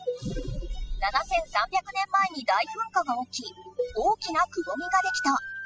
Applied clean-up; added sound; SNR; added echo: classical method spectral subtraction.